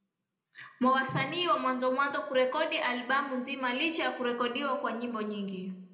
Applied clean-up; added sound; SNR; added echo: none; none; none; reverberation time 0.8 s.